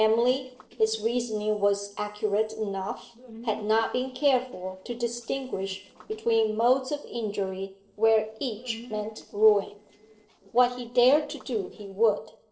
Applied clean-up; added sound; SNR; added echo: neural separator model SepFormer DNS4.